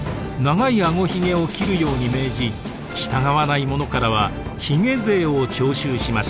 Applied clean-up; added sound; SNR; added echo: none; none; none; none.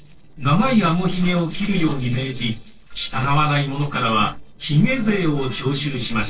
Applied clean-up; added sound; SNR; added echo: neural separator model SepFormer DNS4.